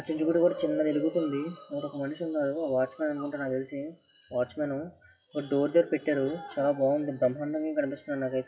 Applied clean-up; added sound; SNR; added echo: classical method WPE with log-MMSE.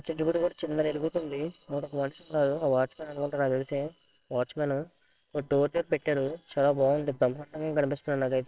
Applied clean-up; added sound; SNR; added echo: neural separator model SepFormer WHAMR!.